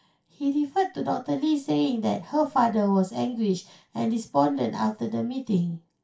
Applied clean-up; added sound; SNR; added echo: none; none; none; reverberation time 0.2 s.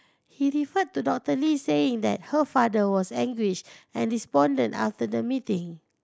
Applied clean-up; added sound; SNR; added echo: none; none; none; none.